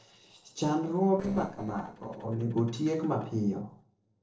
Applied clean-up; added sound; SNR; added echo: neural separator model SepFormer DNS4.